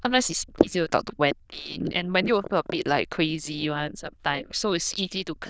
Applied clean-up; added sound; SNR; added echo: neural diffusion model UNIVERSE++.